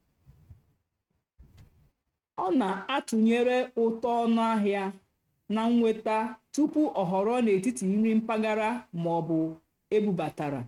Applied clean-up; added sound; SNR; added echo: neural mask model RNNoise.